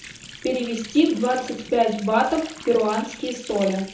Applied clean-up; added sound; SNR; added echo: none; Water tap, faucet; 17 dB; reverberation time 1.0 s.